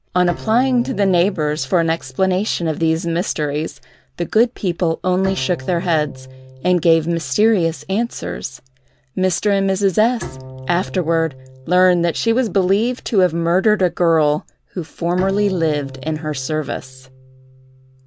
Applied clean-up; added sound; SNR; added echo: none; Bowed string instrument; 18 dB; none.